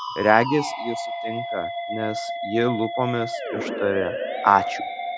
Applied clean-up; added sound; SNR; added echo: none; Musical instrument; 5 dB; none.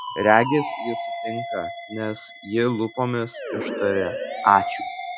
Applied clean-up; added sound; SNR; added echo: classical method log-MMSE.